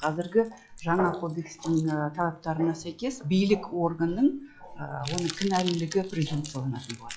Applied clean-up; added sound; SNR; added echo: classical method log-MMSE.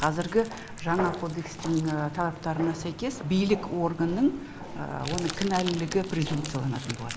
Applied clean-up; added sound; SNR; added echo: none; Rain + Crumpling, crinkling; 13 dB; none.